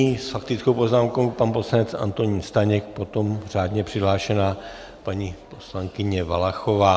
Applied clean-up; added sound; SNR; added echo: none; none; none; none.